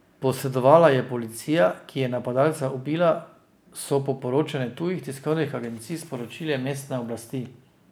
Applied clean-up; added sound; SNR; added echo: none; none; none; none.